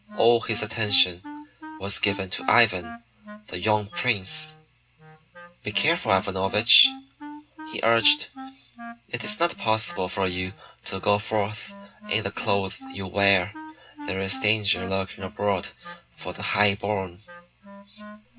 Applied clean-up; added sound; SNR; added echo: none; Wind instrument, woodwind instrument; 17 dB; reverberation time 0.2 s.